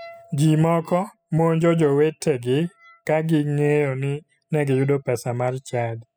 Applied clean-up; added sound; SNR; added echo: classical method spectral subtraction.